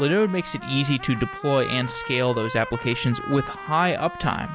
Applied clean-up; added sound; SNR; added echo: none; Trumpet; 11 dB; none.